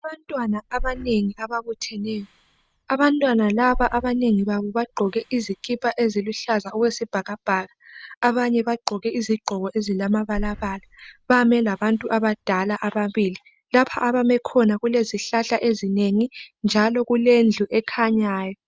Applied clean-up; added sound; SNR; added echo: none; Breathing; 14 dB; none.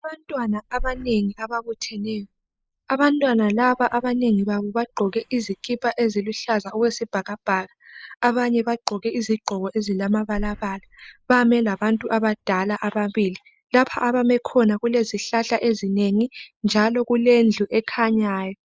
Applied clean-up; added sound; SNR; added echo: neural mask model Resemble Enhance denoiser.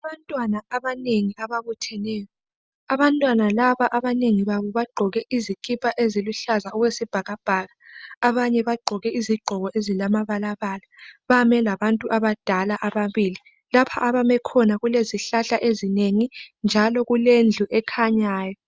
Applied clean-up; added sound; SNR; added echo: none; none; none; none.